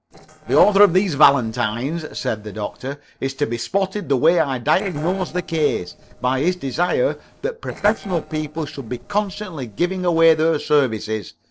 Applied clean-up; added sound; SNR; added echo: neural separator model SepFormer DNS4.